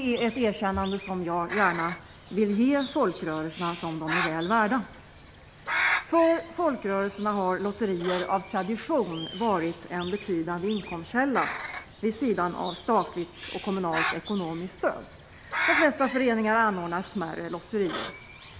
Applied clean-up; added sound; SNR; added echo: none; Bird; 8 dB; none.